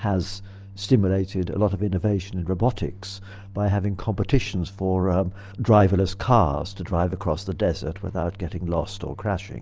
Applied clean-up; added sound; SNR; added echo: none; Organ; 18 dB; none.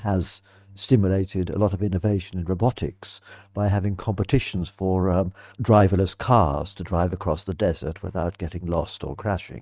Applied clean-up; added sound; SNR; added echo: neural mask model RNNoise.